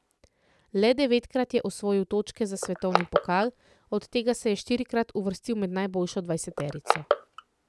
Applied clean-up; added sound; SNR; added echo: none; Crushing; 7 dB; none.